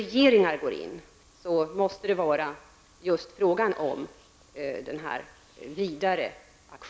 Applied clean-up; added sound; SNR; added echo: none; none; none; none.